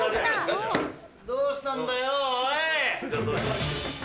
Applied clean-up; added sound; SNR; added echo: none; none; none; none.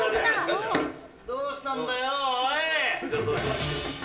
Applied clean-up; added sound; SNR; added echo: none; none; none; reverberation time 1.9 s.